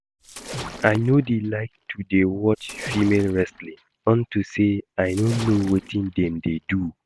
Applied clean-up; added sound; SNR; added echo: none; Splash, splatter; 16 dB; none.